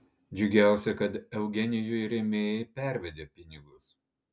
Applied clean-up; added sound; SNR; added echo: none; none; none; none.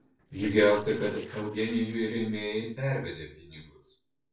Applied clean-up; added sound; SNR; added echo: neural separator model SepFormer DNS4.